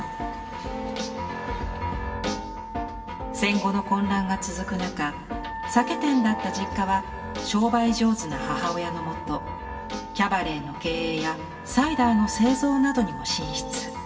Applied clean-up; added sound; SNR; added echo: none; Wind instrument, woodwind instrument; 12 dB; reverberation time 1.5 s.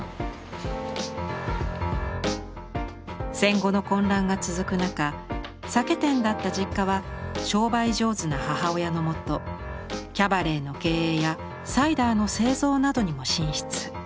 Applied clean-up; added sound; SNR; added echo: none; none; none; none.